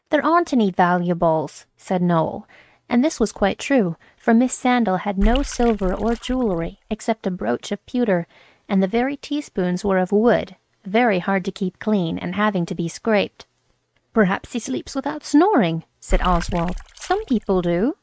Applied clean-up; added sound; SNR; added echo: neural mask model RNNoise.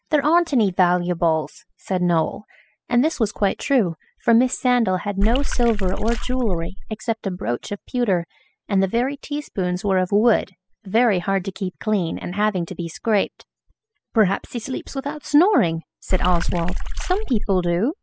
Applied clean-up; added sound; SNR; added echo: classical method spectral subtraction.